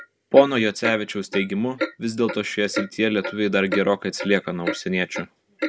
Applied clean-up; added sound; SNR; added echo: none; Clock; 9 dB; none.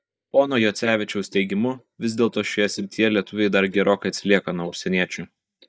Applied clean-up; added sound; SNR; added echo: neural mask model DeepFilterNet 3.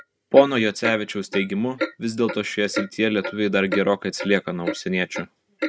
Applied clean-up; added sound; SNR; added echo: neural mask model RNNoise.